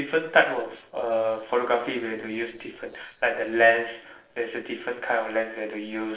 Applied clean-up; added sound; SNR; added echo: neural separator model SepFormer DNS4.